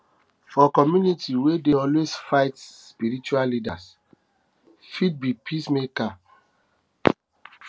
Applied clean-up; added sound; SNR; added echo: none; none; none; none.